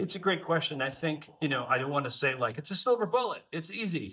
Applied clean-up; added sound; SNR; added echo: neural mask model DeepFilterNet 3.